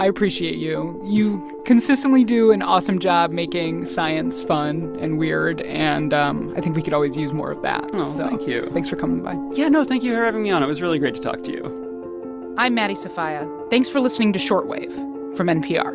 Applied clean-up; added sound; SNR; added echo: none; none; none; none.